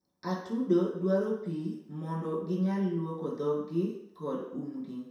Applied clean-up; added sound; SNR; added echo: none; none; none; reverberation time 0.7 s.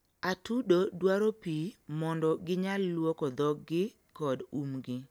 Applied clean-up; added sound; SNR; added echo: none; none; none; none.